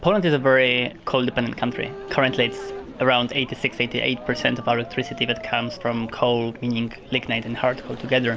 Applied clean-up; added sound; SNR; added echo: none; Bowed string instrument; 14 dB; none.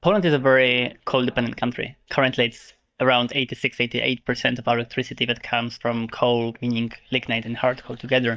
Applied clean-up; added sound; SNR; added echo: neural mask model DeepFilterNet 3.